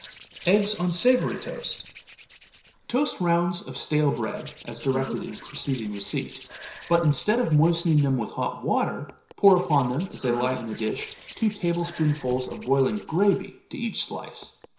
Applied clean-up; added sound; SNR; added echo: neural separator model SepFormer DNS4.